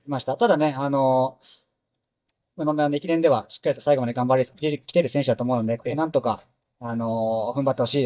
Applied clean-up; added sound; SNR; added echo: neural mask model DeepFilterNet 3.